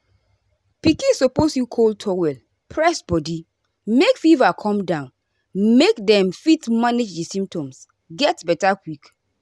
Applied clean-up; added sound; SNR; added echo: none; none; none; none.